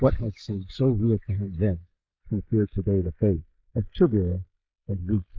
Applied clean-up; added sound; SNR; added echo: neural mask model Resemble Enhance denoiser.